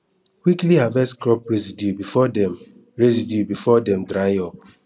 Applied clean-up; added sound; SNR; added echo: none; none; none; none.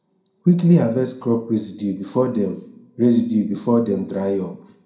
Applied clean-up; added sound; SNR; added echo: none; none; none; reverberation time 0.4 s.